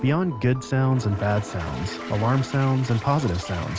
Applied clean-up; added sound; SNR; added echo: none; Toilet flush; 15 dB; none.